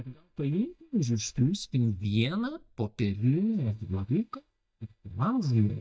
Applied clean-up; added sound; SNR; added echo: neural mask model DeepFilterNet 3.